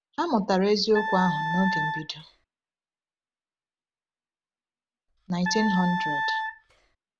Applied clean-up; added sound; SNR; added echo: none; Wind instrument, woodwind instrument; 1 dB; none.